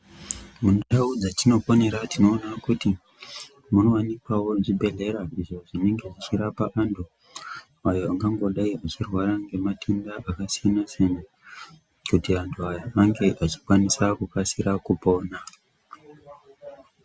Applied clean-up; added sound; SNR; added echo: none; none; none; none.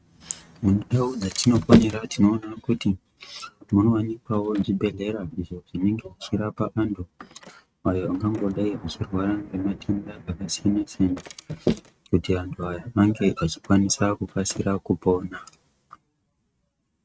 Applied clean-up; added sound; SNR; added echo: neural mask model RNNoise.